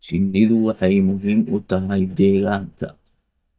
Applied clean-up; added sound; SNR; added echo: neural mask model DeepFilterNet 3.